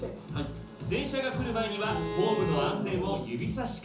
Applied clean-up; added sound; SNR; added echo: none; Bowed string instrument; 8 dB; reverberation time 0.7 s.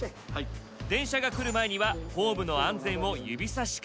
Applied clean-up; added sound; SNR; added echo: none; none; none; none.